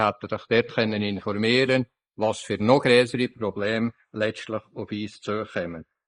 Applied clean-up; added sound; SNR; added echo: neural mask model Resemble Enhance denoiser.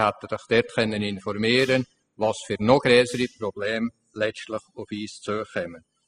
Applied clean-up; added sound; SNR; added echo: classical method spectral subtraction.